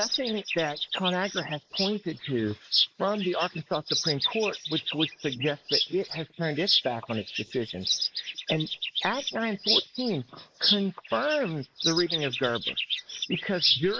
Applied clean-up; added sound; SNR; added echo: neural mask model Resemble Enhance denoiser.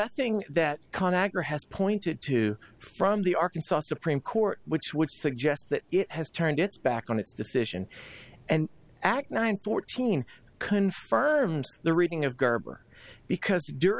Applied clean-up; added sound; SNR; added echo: none; none; none; none.